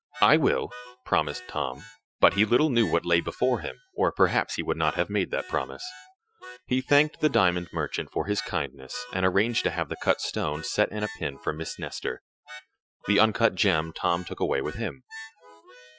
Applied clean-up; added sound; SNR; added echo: classical method Wiener filter.